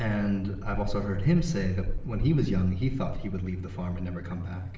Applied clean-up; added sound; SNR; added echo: none; Wind; 6 dB; reverberation time 0.8 s.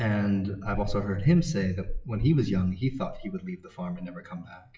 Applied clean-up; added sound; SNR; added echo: classical method WPE with log-MMSE.